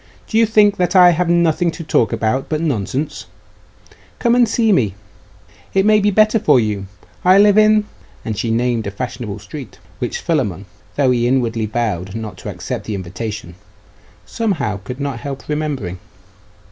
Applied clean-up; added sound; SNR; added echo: none; none; none; none.